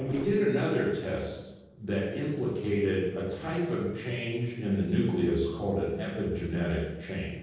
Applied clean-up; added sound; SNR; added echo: neural separator model SepFormer DNS4.